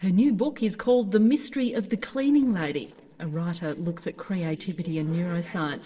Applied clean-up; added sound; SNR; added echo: neural separator model SepFormer DNS4.